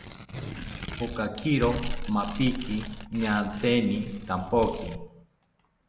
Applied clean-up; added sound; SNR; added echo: none; Tearing; 8 dB; none.